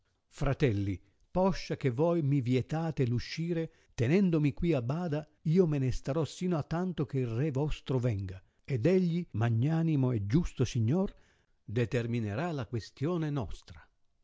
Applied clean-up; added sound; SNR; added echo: none; none; none; none.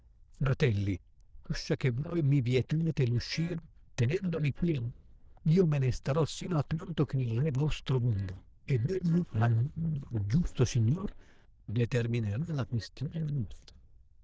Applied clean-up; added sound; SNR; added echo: neural diffusion model UNIVERSE++.